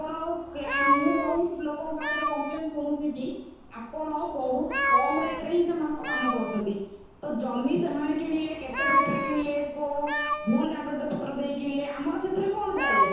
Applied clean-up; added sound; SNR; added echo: none; Meow; 2 dB; reverberation time 0.9 s.